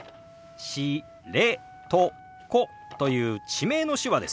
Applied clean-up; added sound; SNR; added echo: none; Wind instrument, woodwind instrument + Drawer open or close; 20 dB; none.